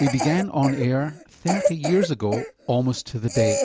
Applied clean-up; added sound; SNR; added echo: none; Cough; 5 dB; none.